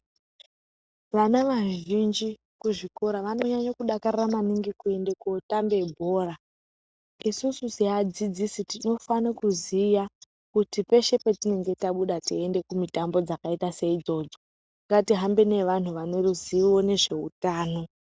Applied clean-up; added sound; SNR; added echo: none; none; none; none.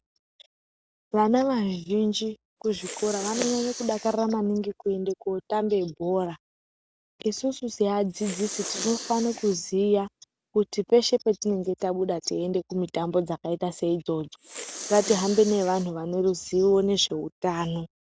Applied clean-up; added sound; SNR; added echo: none; Respiratory sounds; 13 dB; none.